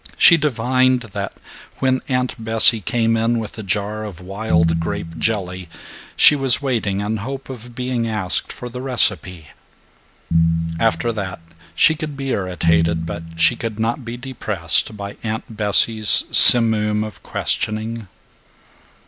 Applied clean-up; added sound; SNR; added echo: none; Piano; 1 dB; none.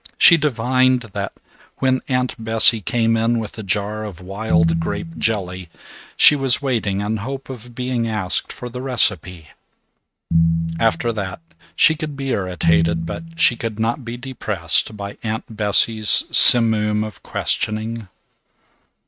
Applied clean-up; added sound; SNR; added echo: neural mask model RNNoise.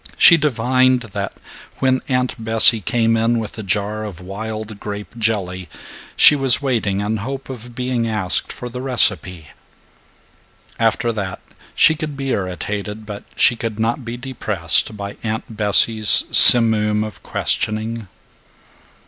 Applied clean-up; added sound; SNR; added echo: none; none; none; none.